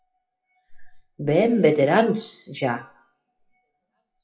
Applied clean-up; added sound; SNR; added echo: classical method WPE with log-MMSE.